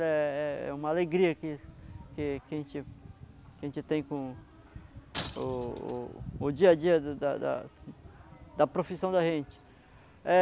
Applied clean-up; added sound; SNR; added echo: none; Shatter; 16 dB; none.